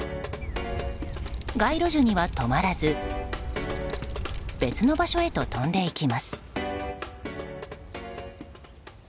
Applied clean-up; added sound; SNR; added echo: none; Wind; 6 dB; none.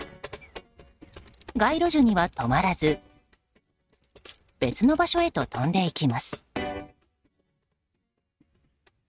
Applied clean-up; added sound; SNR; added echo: neural mask model RNNoise.